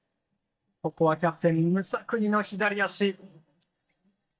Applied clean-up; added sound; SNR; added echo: neural mask model DeepFilterNet 3.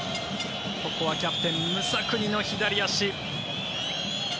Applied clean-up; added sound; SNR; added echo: none; none; none; none.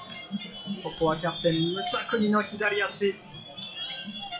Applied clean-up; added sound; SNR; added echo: classical method WPE with log-MMSE.